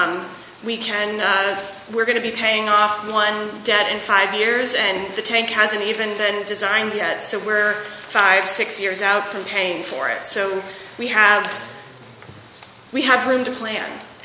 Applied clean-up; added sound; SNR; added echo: none; none; none; none.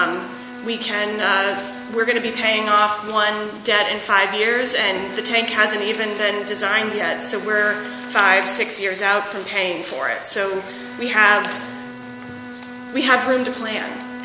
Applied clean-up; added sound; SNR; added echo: none; Bowed string instrument; 14 dB; none.